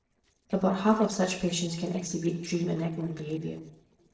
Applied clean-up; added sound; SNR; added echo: neural separator model SepFormer DNS4.